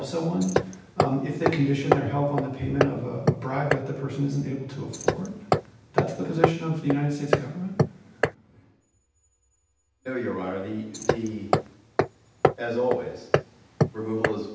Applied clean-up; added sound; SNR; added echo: none; Hammer; -2 dB; reverberation time 0.9 s.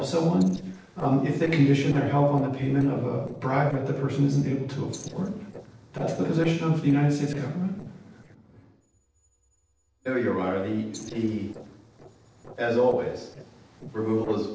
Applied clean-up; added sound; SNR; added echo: neural separator model SepFormer DNS4.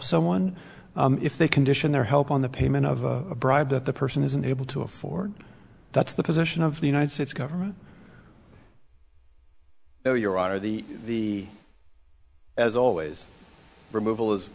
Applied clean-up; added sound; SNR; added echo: none; none; none; none.